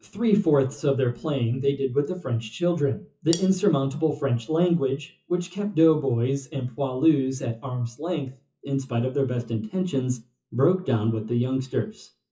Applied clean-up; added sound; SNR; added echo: classical method WPE with log-MMSE.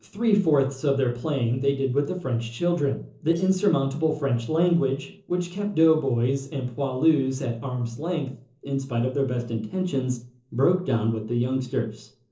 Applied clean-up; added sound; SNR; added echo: neural separator model SepFormer DNS4.